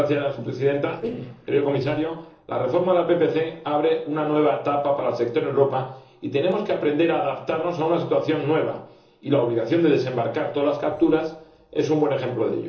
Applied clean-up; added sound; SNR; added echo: neural separator model SepFormer DNS4.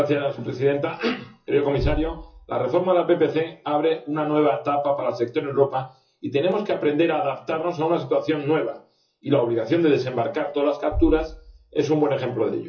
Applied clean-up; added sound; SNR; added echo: classical method WPE with log-MMSE.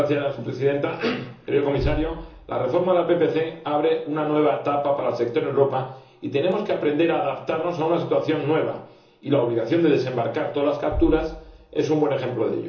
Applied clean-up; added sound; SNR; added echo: none; Bass drum; 16 dB; reverberation time 0.6 s.